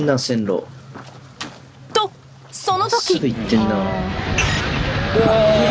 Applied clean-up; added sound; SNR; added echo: none; none; none; none.